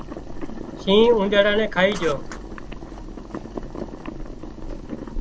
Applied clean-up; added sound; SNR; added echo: none; Boiling; 7 dB; none.